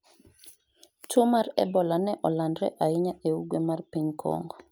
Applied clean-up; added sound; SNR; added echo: none; none; none; none.